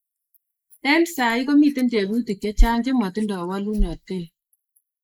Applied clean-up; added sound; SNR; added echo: neural mask model Resemble Enhance denoiser.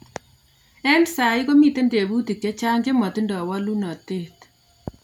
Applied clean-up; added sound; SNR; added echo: none; none; none; none.